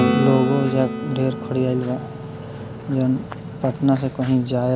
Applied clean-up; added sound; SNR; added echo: none; Acoustic guitar / Strum; 6 dB; none.